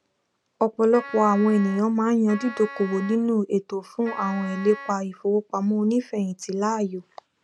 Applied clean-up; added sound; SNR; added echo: none; Wind instrument, woodwind instrument; 15 dB; none.